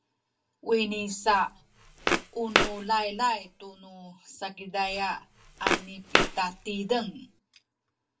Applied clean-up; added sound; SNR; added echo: none; Walk, footsteps; 0 dB; reverberation time 0.2 s.